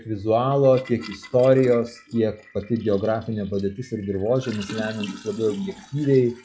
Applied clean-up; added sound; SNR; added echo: classical method log-MMSE.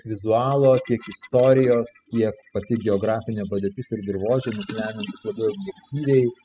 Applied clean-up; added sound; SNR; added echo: classical method spectral subtraction.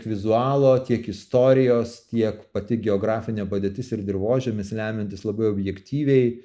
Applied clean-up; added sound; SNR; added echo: none; none; none; none.